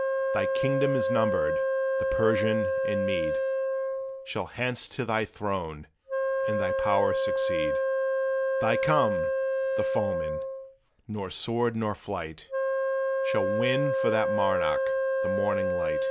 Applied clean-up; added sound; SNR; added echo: none; Wind instrument, woodwind instrument; -4 dB; none.